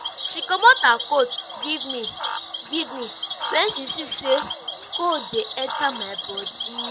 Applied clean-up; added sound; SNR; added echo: none; Cricket / Frog; 6 dB; none.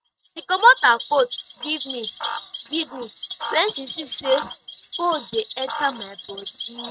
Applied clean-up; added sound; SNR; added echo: neural mask model RNNoise.